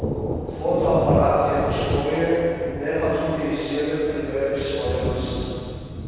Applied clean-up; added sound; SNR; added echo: none; Thunder; 4 dB; reverberation time 2.2 s.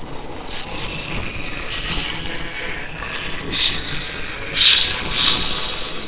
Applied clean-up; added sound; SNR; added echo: neural separator model SepFormer WHAMR!.